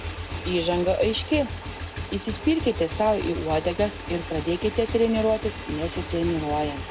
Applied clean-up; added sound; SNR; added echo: none; Motorcycle / Engine; 8 dB; none.